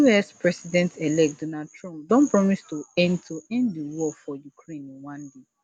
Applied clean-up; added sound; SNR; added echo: none; none; none; none.